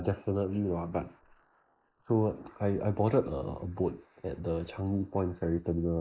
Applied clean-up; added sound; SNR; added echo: neural mask model Resemble Enhance denoiser.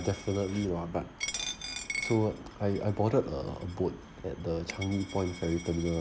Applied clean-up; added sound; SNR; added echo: none; Coin (dropping); 11 dB; none.